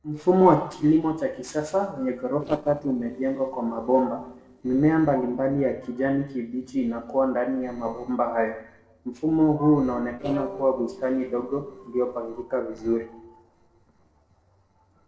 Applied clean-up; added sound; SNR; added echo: neural separator model SepFormer DNS4.